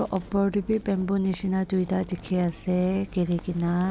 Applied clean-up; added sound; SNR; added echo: none; none; none; none.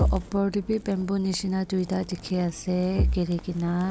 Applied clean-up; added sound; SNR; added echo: none; Bass drum; -1 dB; none.